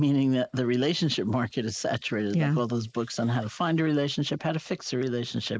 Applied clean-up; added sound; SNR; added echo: neural mask model Resemble Enhance denoiser.